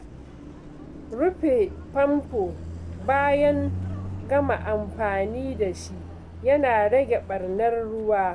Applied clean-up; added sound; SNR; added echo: none; Car passing by; 11 dB; none.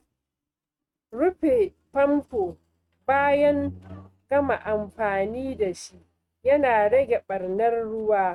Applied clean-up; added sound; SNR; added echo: neural mask model RNNoise.